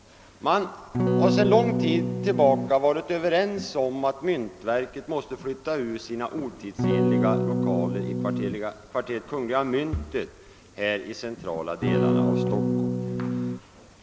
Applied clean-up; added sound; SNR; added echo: none; Electric guitar / Strum; -3 dB; none.